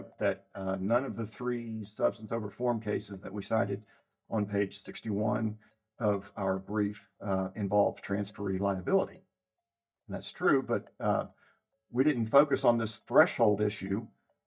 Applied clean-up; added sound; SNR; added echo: neural mask model DeepFilterNet 3.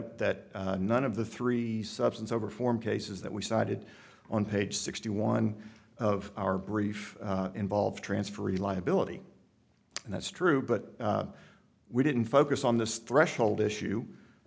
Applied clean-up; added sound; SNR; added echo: none; none; none; none.